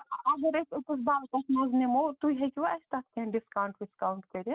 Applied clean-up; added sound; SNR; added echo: none; none; none; none.